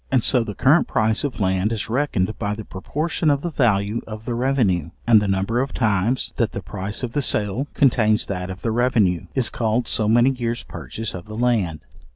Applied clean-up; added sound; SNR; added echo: none; none; none; none.